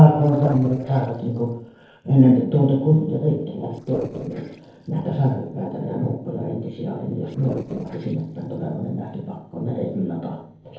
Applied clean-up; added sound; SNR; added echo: neural separator model SepFormer DNS4.